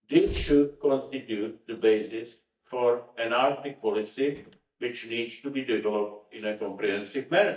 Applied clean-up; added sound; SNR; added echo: neural mask model DeepFilterNet 3.